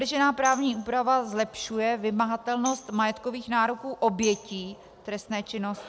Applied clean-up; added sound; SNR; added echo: none; Tambourine; 17 dB; none.